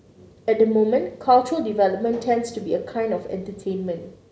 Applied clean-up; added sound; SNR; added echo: none; none; none; none.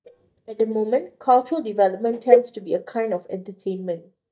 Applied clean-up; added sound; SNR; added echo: neural mask model DeepFilterNet 3.